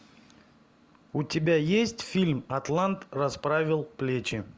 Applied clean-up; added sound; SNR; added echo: none; none; none; none.